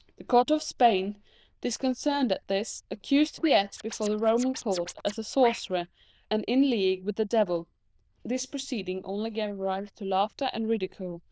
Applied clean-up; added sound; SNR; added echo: neural diffusion model UNIVERSE++.